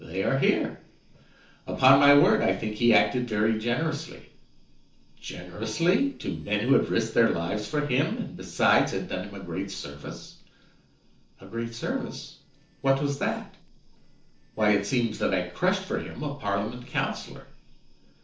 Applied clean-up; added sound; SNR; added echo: neural separator model SepFormer DNS4.